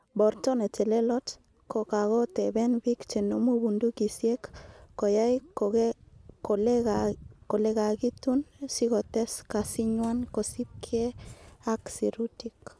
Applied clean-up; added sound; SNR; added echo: none; none; none; none.